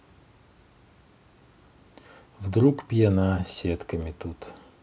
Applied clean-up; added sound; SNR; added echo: none; none; none; none.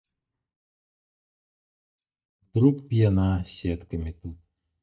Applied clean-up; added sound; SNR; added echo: neural mask model DeepFilterNet 3.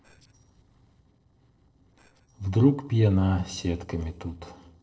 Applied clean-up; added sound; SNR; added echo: neural separator model SepFormer DNS4.